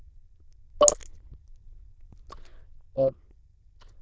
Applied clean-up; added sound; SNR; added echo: neural diffusion model UNIVERSE++.